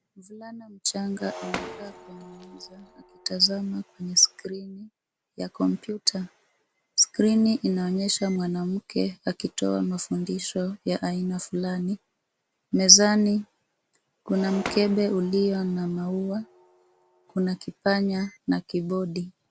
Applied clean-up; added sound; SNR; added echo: none; Shatter; 15 dB; none.